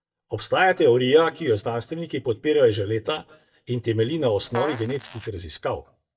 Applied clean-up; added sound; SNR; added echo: neural mask model DeepFilterNet 3.